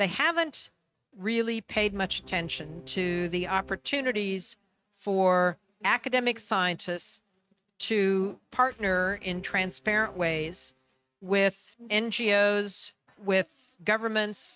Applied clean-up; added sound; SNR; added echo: neural mask model RNNoise.